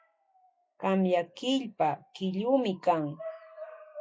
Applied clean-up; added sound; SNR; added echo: classical method log-MMSE.